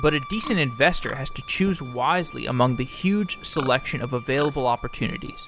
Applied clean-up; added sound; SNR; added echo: none; Livestock, farm animals, working animals + Wind instrument, woodwind instrument; 15 dB; none.